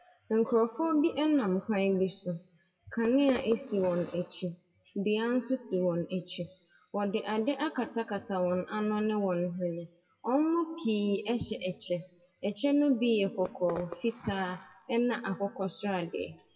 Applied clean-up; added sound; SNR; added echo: classical method WPE with log-MMSE.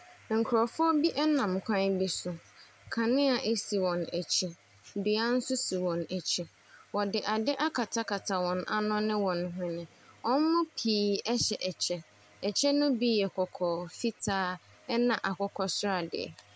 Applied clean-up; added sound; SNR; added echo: none; none; none; none.